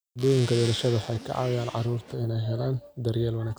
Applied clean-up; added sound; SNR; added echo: none; Zipper (clothing); 14 dB; none.